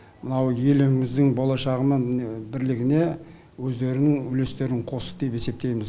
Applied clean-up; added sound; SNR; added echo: none; none; none; none.